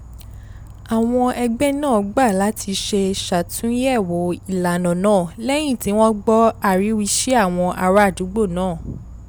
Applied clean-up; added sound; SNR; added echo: none; Insect; 19 dB; none.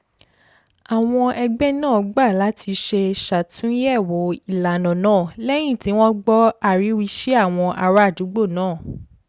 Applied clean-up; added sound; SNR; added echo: none; none; none; none.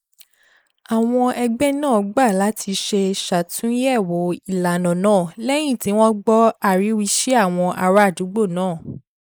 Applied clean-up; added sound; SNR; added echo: neural mask model Resemble Enhance denoiser.